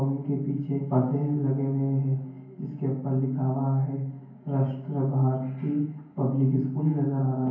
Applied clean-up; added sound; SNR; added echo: none; none; none; reverberation time 0.9 s.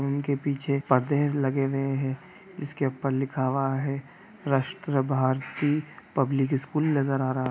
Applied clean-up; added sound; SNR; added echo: none; none; none; none.